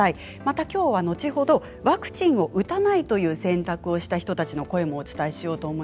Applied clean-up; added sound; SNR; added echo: none; none; none; none.